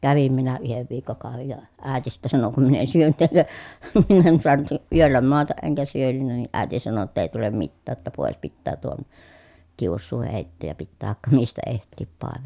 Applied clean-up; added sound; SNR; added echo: none; none; none; none.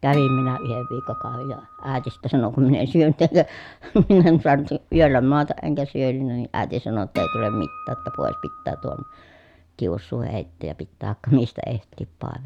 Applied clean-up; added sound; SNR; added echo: none; Acoustic guitar; 11 dB; none.